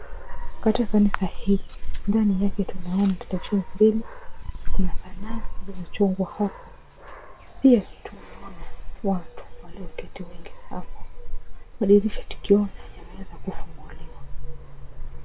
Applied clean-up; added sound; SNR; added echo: neural separator model SepFormer WHAM!.